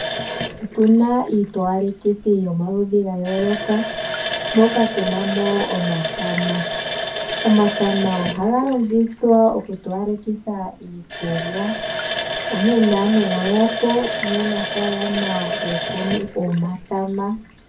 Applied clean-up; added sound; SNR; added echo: none; Water tap, faucet; 6 dB; reverberation time 0.3 s.